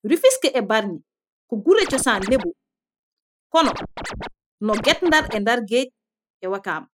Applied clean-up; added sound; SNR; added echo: classical method spectral subtraction.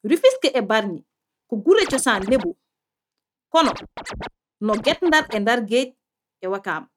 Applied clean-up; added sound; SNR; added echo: neural mask model RNNoise.